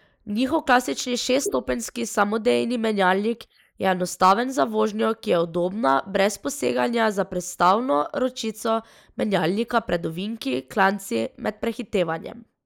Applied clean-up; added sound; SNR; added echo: neural mask model Resemble Enhance denoiser.